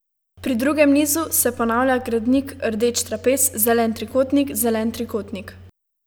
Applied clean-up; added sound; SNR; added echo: none; none; none; none.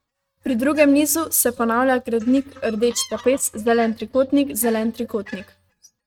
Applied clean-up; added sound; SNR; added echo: neural mask model RNNoise.